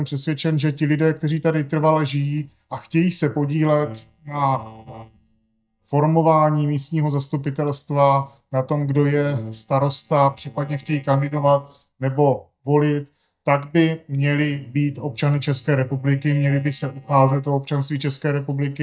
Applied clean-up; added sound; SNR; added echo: neural mask model DeepFilterNet 3.